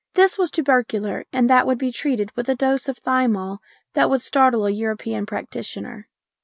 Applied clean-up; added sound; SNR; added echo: none; none; none; none.